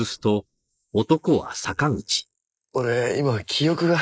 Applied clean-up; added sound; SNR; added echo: neural mask model Resemble Enhance denoiser.